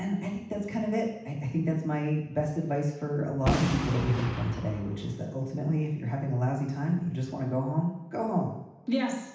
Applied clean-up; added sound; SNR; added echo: none; Boom; 4 dB; reverberation time 0.9 s.